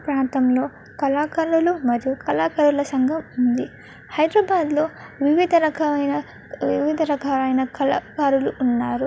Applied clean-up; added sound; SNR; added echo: none; none; none; none.